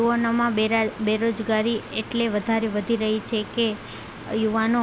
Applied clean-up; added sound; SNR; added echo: none; Mechanical fan; 17 dB; none.